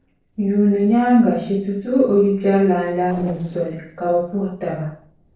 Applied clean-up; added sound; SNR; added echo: neural separator model SepFormer DNS4.